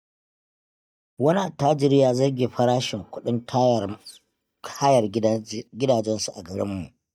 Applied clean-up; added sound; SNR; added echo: neural mask model DeepFilterNet 3.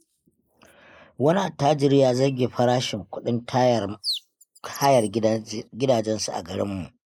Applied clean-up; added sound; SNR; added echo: neural mask model Resemble Enhance denoiser.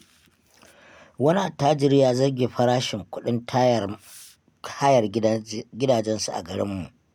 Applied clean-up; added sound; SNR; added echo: none; none; none; none.